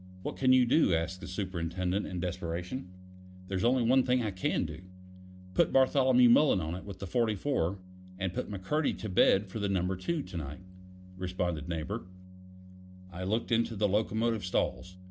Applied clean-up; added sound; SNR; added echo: none; Organ; 18 dB; none.